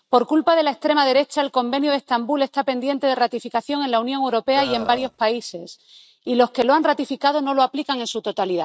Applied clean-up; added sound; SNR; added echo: neural mask model RNNoise.